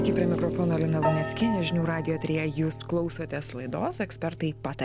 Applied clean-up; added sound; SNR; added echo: none; Piano; 4 dB; none.